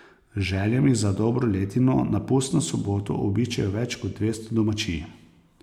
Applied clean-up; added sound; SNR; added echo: none; none; none; none.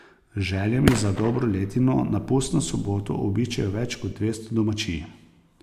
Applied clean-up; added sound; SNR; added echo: none; Fireworks; 7 dB; none.